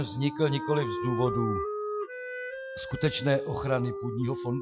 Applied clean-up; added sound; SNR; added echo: classical method Wiener filter.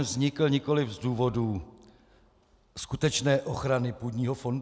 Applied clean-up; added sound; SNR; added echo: none; none; none; none.